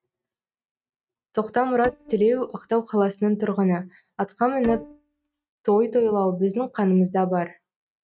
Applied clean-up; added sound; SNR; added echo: neural mask model RNNoise.